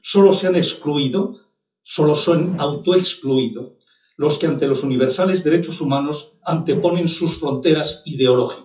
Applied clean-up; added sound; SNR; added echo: classical method WPE with log-MMSE.